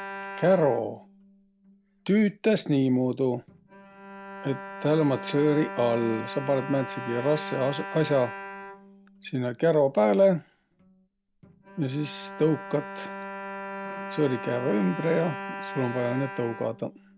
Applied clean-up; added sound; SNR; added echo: none; Bowed string instrument; 12 dB; none.